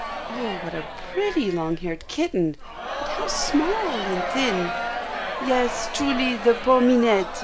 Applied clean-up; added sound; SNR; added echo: none; Crowd; 7 dB; none.